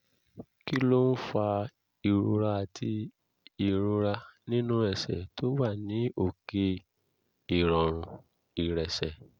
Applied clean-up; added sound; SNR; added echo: none; none; none; none.